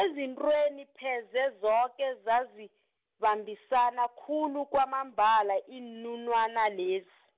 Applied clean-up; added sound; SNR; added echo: none; none; none; none.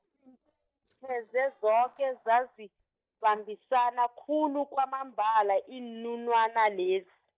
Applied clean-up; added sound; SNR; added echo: neural mask model DeepFilterNet 3.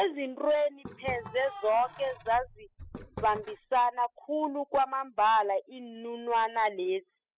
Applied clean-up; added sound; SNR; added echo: classical method spectral subtraction.